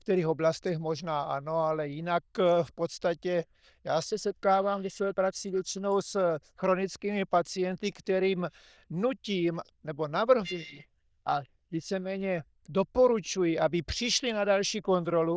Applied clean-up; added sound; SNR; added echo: neural diffusion model UNIVERSE++.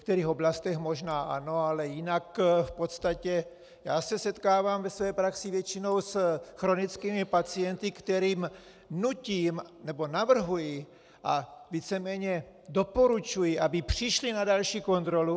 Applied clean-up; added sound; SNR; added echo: none; none; none; none.